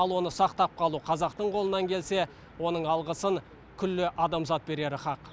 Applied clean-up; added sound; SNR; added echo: none; none; none; none.